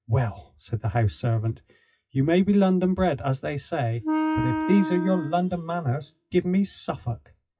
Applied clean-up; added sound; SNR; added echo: classical method WPE with log-MMSE.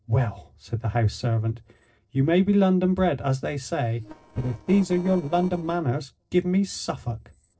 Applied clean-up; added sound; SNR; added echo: neural separator model SepFormer DNS4.